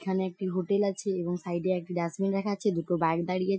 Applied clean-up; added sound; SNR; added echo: classical method Wiener filter.